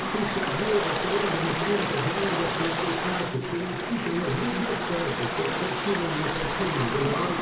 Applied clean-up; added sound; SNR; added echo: none; Stream / Ocean; 0 dB; reverberation time 2.1 s.